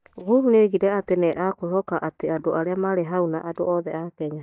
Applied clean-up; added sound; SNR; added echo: neural mask model DeepFilterNet 3.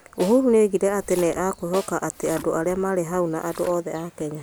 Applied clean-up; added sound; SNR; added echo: none; Splash, splatter + Snare drum; 19 dB; none.